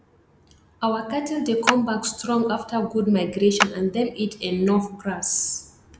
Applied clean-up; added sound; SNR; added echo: none; Clapping; 6 dB; none.